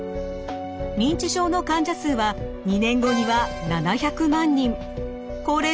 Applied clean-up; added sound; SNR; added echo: none; none; none; none.